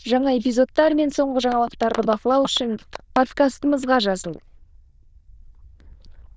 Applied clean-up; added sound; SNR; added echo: neural diffusion model UNIVERSE++.